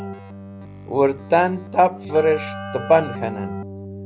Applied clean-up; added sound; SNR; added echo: none; Keyboard (musical); 11 dB; none.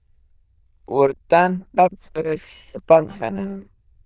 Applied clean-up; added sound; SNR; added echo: neural diffusion model UNIVERSE++.